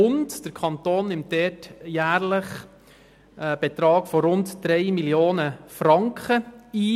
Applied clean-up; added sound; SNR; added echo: none; none; none; none.